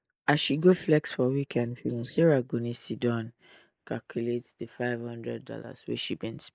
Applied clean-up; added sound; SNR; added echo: neural mask model Resemble Enhance denoiser.